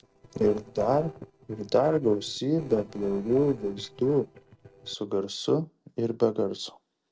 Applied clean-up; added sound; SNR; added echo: neural separator model SepFormer DNS4.